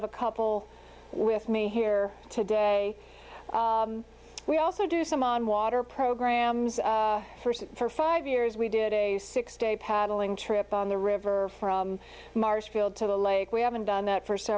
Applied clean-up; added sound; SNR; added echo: none; none; none; none.